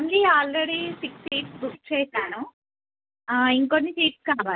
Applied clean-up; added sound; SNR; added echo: none; none; none; none.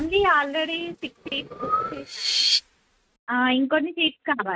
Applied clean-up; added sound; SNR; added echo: neural mask model RNNoise.